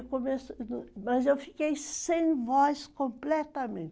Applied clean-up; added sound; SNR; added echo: none; none; none; none.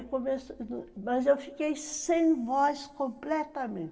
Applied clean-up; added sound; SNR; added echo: none; none; none; reverberation time 1.1 s.